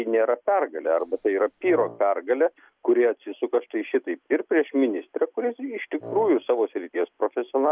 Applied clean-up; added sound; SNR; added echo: none; Wind instrument, woodwind instrument; 15 dB; none.